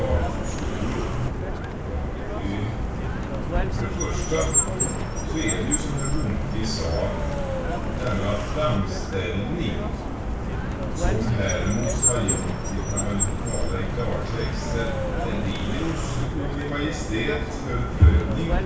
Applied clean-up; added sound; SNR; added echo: none; Car; -2 dB; reverberation time 0.6 s.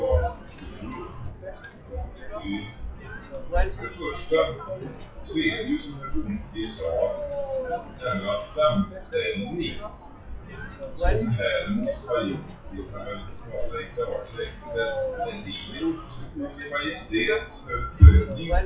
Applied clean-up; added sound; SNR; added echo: classical method WPE with log-MMSE.